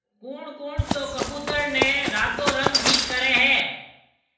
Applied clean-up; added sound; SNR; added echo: none; Run; 1 dB; reverberation time 0.7 s.